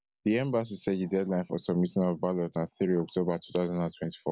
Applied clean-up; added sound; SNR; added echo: none; none; none; none.